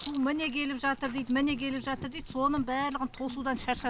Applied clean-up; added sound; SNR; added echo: none; Writing; 15 dB; none.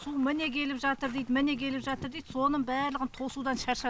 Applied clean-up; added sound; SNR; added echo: none; none; none; none.